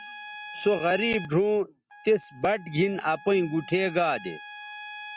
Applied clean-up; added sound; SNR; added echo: none; Trumpet; 16 dB; none.